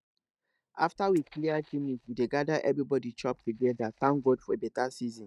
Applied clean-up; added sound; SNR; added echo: neural mask model DeepFilterNet 3.